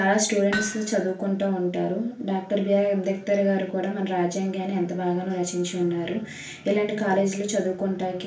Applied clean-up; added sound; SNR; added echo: none; Hammer; 11 dB; reverberation time 0.4 s.